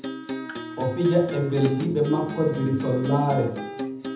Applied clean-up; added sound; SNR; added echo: none; Acoustic guitar; 9 dB; reverberation time 0.8 s.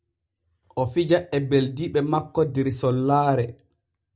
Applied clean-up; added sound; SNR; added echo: none; none; none; none.